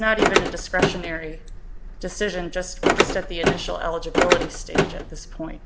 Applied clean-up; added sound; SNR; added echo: none; Car; -5 dB; none.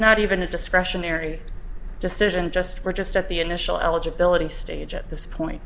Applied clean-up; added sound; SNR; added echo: none; none; none; none.